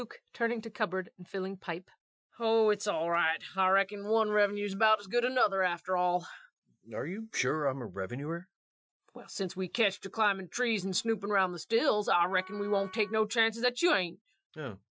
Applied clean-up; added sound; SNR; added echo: classical method Wiener filter.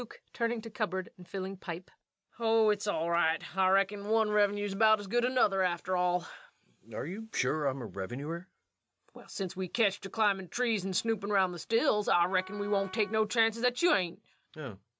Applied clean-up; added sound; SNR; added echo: none; Wind instrument, woodwind instrument; 19 dB; none.